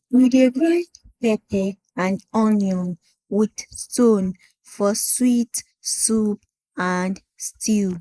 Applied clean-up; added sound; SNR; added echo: neural mask model Resemble Enhance denoiser.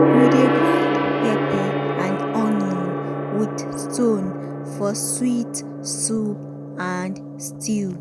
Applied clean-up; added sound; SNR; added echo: none; Gong; -2 dB; none.